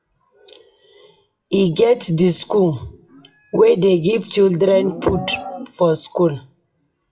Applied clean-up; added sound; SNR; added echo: classical method WPE with log-MMSE.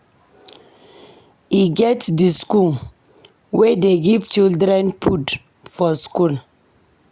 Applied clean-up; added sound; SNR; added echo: none; none; none; none.